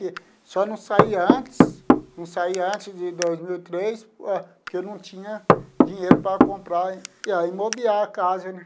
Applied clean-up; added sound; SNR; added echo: none; Knock / Wood; -4 dB; none.